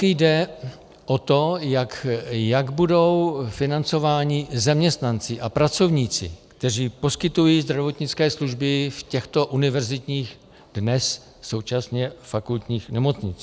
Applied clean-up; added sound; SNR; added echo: none; none; none; none.